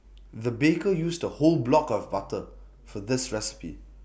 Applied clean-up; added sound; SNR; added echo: none; none; none; none.